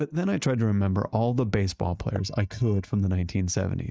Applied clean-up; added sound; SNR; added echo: neural mask model DeepFilterNet 3.